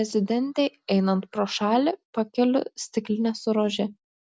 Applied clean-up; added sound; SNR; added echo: none; none; none; none.